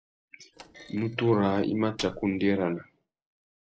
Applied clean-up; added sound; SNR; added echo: neural separator model SepFormer DNS4.